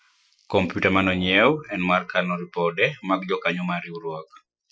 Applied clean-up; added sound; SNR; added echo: classical method Wiener filter.